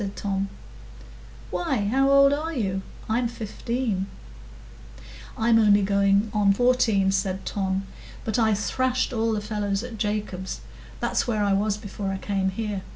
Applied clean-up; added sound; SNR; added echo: none; none; none; none.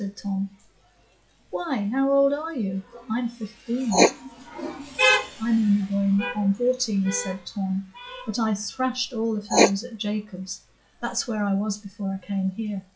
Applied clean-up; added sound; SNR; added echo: classical method log-MMSE.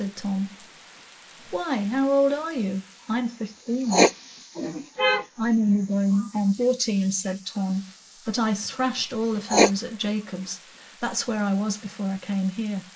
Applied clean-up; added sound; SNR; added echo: neural mask model Resemble Enhance denoiser.